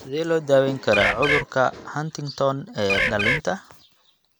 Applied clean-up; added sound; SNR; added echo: none; Bird; -2 dB; none.